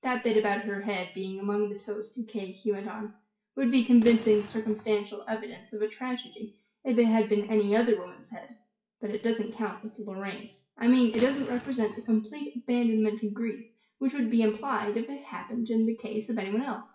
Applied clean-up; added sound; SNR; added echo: classical method WPE with log-MMSE.